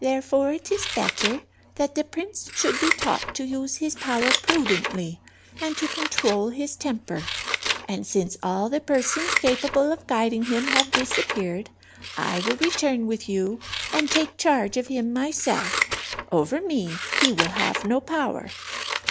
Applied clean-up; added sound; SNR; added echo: none; Scissors; 4 dB; none.